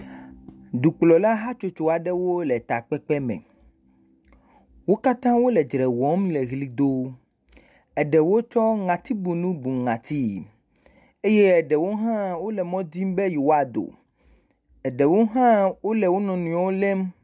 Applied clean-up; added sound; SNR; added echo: none; none; none; none.